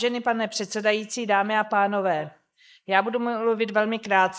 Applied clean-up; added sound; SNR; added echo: neural mask model Resemble Enhance denoiser.